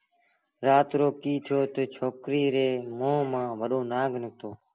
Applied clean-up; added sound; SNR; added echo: none; none; none; none.